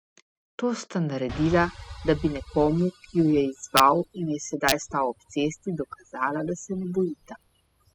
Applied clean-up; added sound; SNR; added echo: classical method spectral subtraction.